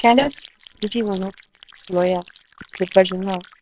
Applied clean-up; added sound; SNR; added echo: neural separator model SepFormer WHAMR!.